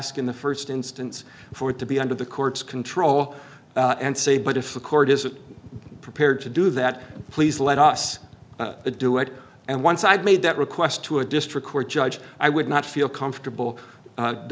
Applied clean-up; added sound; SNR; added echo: none; none; none; none.